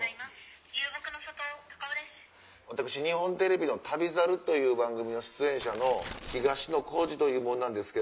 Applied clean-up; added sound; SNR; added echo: none; Tearing; 13 dB; none.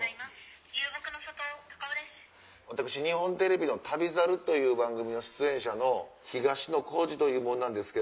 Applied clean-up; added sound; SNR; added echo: none; none; none; none.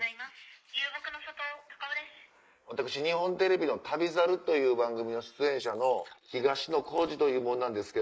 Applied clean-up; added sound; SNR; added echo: neural mask model Resemble Enhance denoiser.